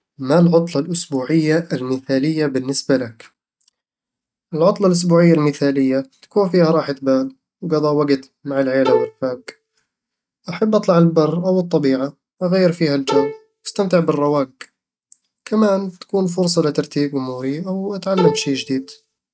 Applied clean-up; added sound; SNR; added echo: neural mask model RNNoise.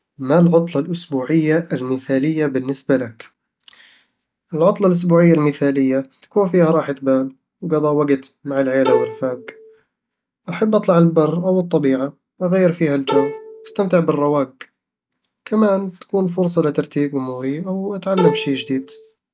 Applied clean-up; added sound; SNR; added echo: none; Bowed string instrument; 5 dB; none.